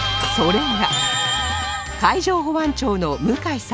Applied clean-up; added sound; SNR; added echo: none; Shatter / Crushing; 20 dB; none.